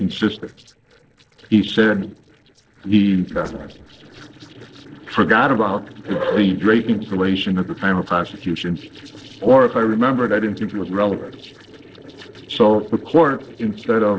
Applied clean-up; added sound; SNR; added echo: neural separator model SepFormer DNS4.